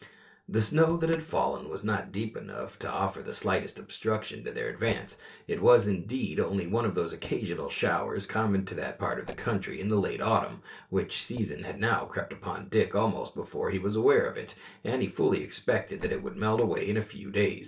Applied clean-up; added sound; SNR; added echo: neural separator model SepFormer DNS4.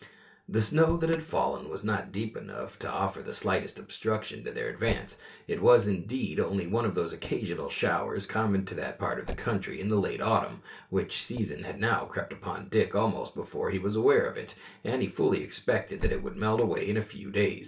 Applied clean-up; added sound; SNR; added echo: none; Motor vehicle (road); 15 dB; reverberation time 0.2 s.